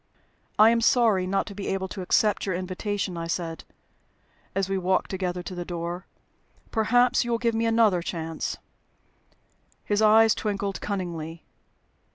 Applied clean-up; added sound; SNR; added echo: none; none; none; none.